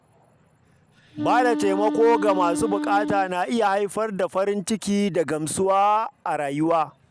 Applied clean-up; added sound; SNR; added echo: none; Wind instrument, woodwind instrument; 5 dB; none.